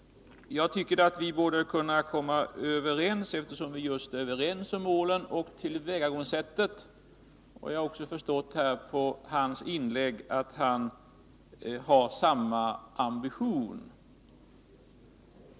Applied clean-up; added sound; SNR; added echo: none; none; none; none.